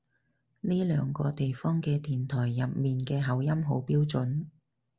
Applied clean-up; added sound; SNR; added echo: none; none; none; none.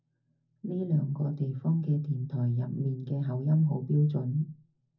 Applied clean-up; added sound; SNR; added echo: none; none; none; reverberation time 0.4 s.